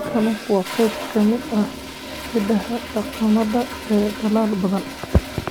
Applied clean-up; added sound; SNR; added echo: none; Toilet flush; 10 dB; none.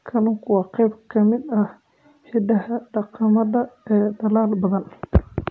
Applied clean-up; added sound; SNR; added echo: none; none; none; none.